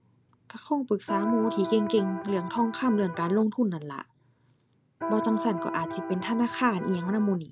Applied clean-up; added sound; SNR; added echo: none; Electric guitar; 7 dB; none.